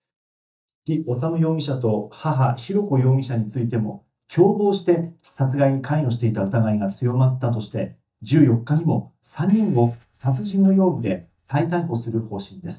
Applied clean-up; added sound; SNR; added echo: neural mask model DeepFilterNet 3.